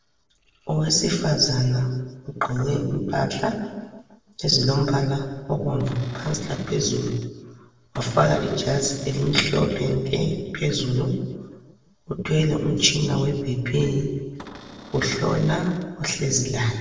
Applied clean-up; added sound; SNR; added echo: neural separator model SepFormer DNS4.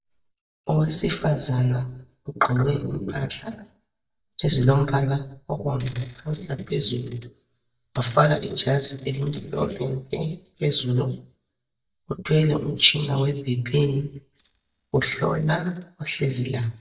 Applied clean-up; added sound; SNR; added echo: neural mask model DeepFilterNet 3.